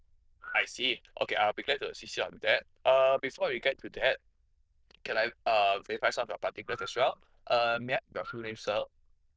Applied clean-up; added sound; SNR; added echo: neural diffusion model UNIVERSE++.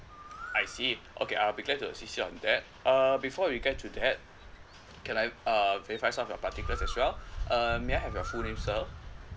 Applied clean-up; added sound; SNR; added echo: none; Bird; 9 dB; none.